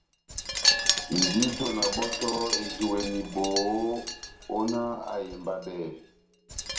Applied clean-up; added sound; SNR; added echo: none; Wind chime; 1 dB; reverberation time 0.5 s.